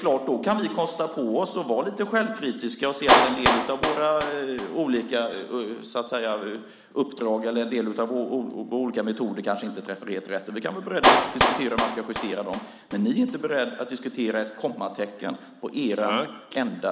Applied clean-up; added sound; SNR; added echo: none; Clapping; 2 dB; none.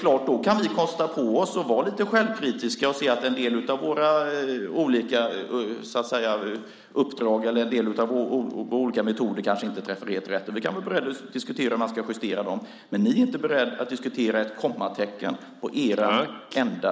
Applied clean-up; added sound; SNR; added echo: none; none; none; none.